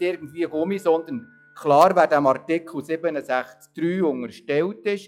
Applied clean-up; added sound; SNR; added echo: classical method log-MMSE.